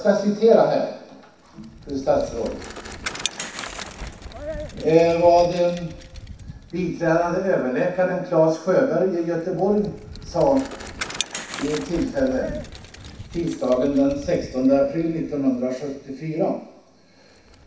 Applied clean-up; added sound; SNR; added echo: none; Bicycle; 15 dB; reverberation time 0.7 s.